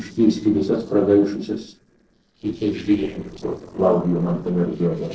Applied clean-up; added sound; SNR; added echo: neural separator model SepFormer DNS4.